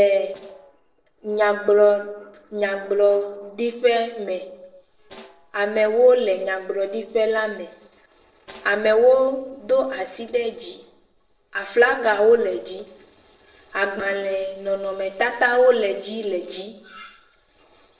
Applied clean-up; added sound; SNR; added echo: neural separator model SepFormer DNS4.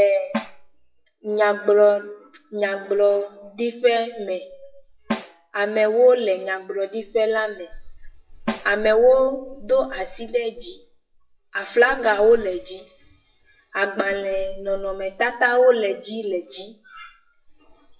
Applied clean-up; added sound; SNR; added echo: classical method WPE with log-MMSE.